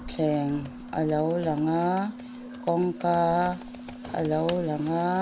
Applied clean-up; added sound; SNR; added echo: none; Computer keyboard; 20 dB; none.